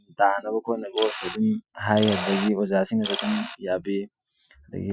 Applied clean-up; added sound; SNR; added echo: classical method Wiener filter.